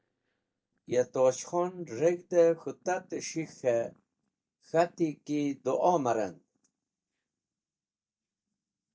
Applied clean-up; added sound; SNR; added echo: neural mask model DeepFilterNet 3.